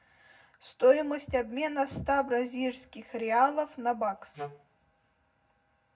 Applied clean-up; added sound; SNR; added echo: none; Wind instrument, woodwind instrument; 13 dB; reverberation time 0.3 s.